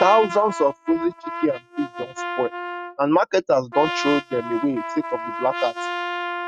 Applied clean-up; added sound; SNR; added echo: neural mask model RNNoise.